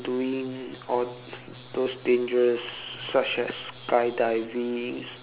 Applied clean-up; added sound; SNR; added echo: none; none; none; none.